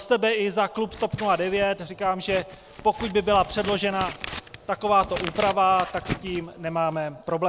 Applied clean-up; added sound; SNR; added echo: none; Scissors; 13 dB; none.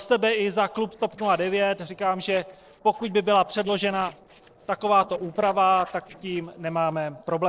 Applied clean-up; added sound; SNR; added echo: neural separator model SepFormer DNS4.